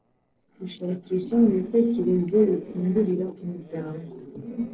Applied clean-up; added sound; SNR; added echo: neural separator model SepFormer DNS4.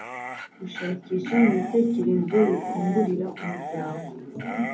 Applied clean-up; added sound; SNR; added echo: none; Dog; 10 dB; reverberation time 0.3 s.